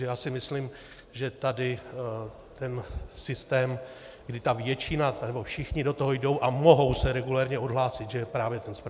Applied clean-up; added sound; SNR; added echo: none; none; none; none.